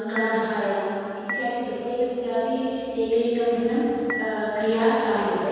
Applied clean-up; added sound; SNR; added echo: none; Dishes, pots, and pans / Chink, clink; 11 dB; reverberation time 2.1 s.